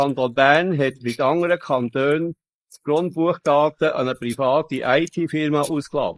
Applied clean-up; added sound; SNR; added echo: neural mask model Resemble Enhance denoiser.